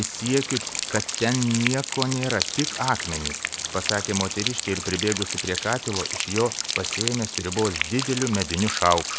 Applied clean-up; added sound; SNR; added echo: none; Rain; 3 dB; none.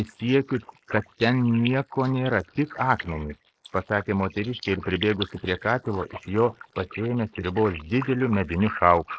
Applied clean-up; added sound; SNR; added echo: neural mask model Resemble Enhance denoiser.